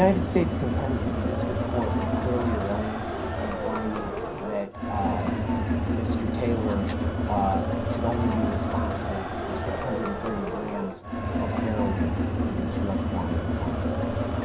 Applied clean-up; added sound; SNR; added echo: none; Crowd; -4 dB; reverberation time 0.3 s.